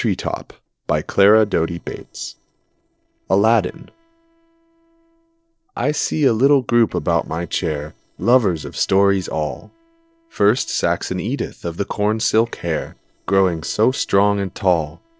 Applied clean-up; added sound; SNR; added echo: neural separator model SepFormer DNS4.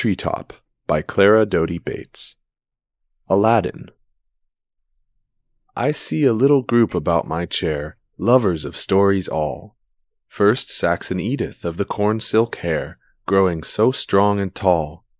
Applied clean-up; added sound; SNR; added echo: neural mask model Resemble Enhance denoiser.